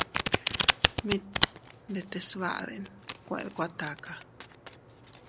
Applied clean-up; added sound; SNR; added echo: none; Domestic sounds, home sounds; -4 dB; none.